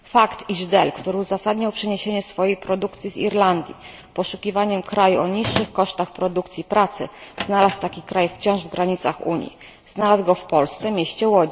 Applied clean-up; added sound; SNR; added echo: none; Drawer open or close; 17 dB; none.